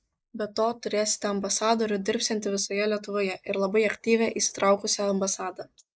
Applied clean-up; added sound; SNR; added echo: neural mask model Resemble Enhance denoiser.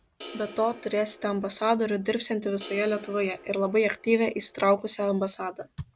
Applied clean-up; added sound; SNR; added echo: none; Crash cymbal; 20 dB; none.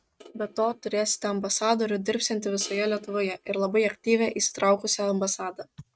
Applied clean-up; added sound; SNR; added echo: neural mask model RNNoise.